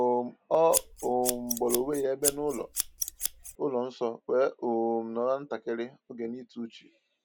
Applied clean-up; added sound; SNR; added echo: none; Scissors; 4 dB; none.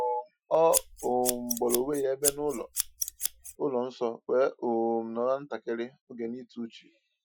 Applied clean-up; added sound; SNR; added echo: classical method Wiener filter.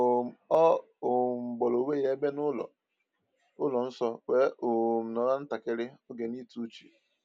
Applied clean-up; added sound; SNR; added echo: none; none; none; none.